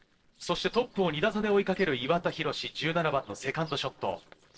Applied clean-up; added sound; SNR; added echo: neural separator model SepFormer DNS4.